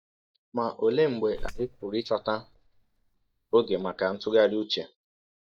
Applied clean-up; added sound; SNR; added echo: neural mask model DeepFilterNet 3.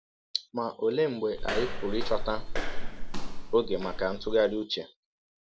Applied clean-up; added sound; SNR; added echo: none; Walk, footsteps; -1 dB; none.